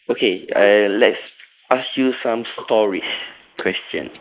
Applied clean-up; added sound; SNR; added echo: neural mask model Resemble Enhance denoiser.